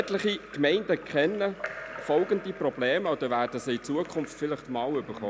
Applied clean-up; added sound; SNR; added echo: none; Drip / Trickle, dribble / Splash, splatter; 15 dB; none.